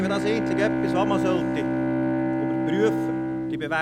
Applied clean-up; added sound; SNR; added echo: none; Bowed string instrument; -4 dB; none.